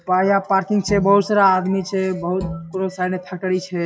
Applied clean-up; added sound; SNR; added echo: classical method WPE with log-MMSE.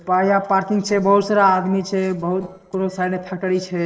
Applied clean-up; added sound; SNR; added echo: neural separator model SepFormer DNS4.